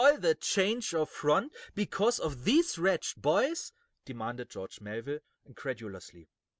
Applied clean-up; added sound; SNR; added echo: none; none; none; none.